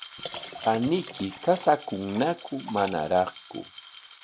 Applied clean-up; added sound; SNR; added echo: none; Liquid + Glass; 14 dB; none.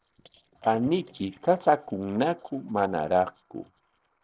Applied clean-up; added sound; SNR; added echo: neural separator model SepFormer DNS4.